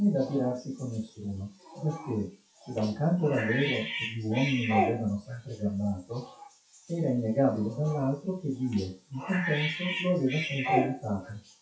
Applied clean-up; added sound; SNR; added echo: classical method WPE with log-MMSE.